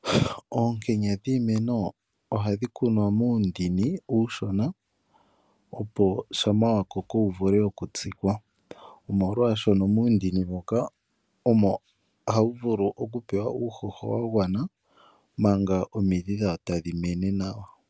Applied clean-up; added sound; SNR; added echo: none; none; none; none.